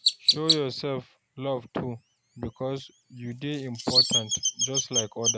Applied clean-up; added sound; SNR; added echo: none; Chirp, tweet; -4 dB; none.